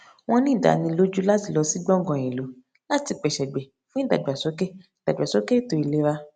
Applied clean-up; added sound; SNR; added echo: none; none; none; none.